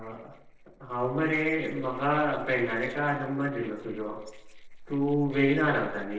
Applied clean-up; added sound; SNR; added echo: neural separator model SepFormer DNS4.